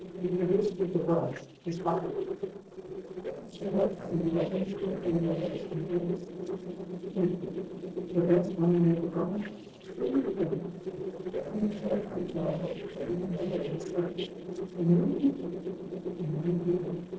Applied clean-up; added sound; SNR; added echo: neural separator model SepFormer DNS4.